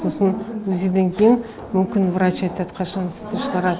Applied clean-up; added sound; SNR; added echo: none; none; none; none.